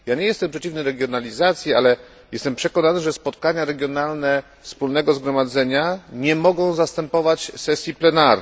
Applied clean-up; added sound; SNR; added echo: none; none; none; none.